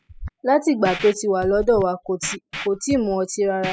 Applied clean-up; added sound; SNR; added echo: classical method spectral subtraction.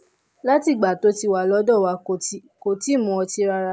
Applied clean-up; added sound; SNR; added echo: none; none; none; none.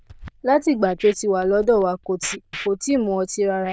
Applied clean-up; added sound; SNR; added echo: neural diffusion model UNIVERSE++.